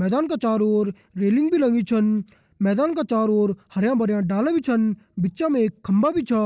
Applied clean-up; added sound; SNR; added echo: none; none; none; none.